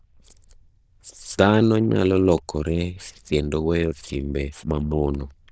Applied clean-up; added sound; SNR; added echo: neural diffusion model UNIVERSE++.